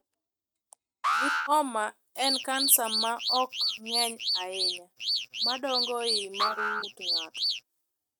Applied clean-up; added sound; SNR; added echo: neural mask model RNNoise.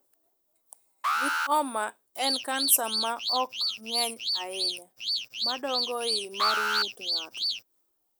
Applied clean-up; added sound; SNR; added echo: none; Alarm / Car + Alarm; -3 dB; none.